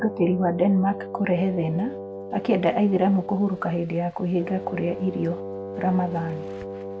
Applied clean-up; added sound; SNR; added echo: none; Wind instrument, woodwind instrument; 10 dB; none.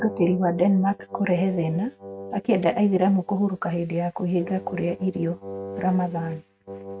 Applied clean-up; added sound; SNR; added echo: neural mask model RNNoise.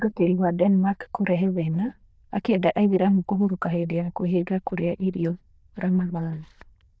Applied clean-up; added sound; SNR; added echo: neural diffusion model UNIVERSE++.